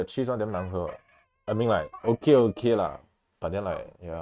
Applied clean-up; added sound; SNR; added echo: neural mask model RNNoise.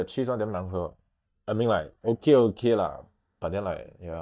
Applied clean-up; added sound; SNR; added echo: neural mask model DeepFilterNet 3.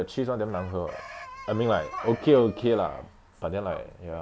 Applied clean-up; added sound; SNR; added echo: none; Chicken, rooster; 17 dB; none.